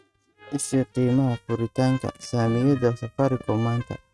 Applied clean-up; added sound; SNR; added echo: neural mask model RNNoise.